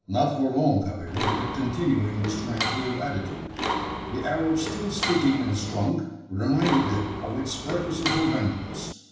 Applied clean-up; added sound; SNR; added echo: none; Mechanisms; 5 dB; reverberation time 0.9 s.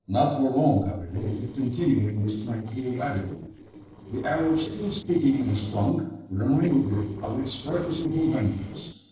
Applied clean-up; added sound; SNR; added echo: neural separator model SepFormer DNS4.